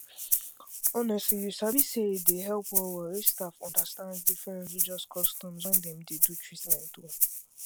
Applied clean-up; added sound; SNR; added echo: none; Rattle (instrument); -5 dB; none.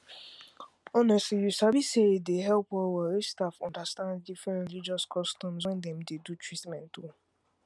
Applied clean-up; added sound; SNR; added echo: none; none; none; none.